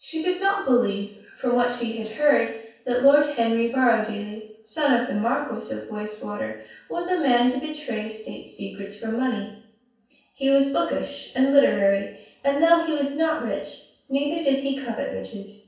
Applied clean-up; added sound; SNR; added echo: none; none; none; reverberation time 0.7 s.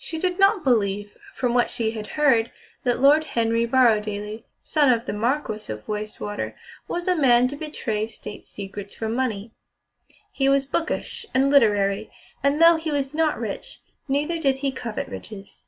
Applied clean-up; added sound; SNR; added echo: none; none; none; none.